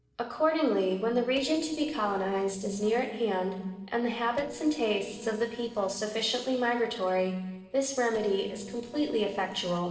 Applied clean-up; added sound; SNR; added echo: neural separator model SepFormer DNS4.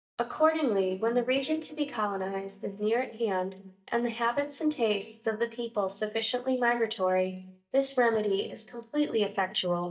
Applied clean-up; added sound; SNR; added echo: neural mask model DeepFilterNet 3.